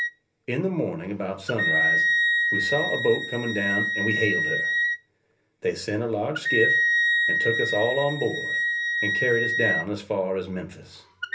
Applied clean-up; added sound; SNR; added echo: none; Wind instrument, woodwind instrument; -2 dB; reverberation time 0.3 s.